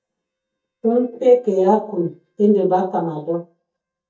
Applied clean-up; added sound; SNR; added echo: neural mask model DeepFilterNet 3.